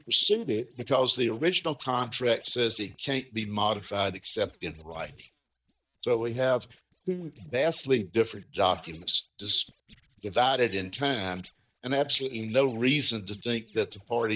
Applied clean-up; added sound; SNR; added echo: neural mask model DeepFilterNet 3.